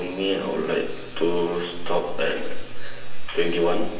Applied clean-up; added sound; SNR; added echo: none; none; none; reverberation time 1.0 s.